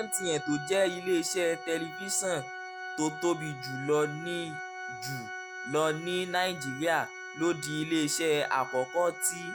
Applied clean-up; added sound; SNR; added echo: none; Organ; 9 dB; none.